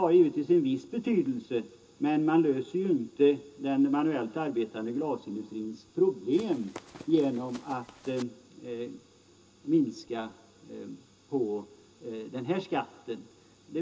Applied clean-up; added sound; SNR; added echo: none; Run; 19 dB; reverberation time 0.2 s.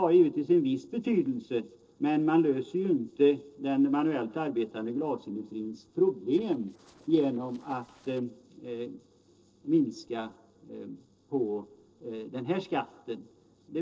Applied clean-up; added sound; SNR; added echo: neural separator model SepFormer DNS4.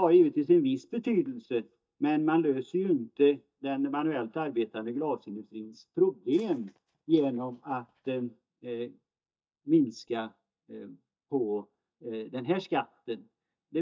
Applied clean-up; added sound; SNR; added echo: neural mask model DeepFilterNet 3.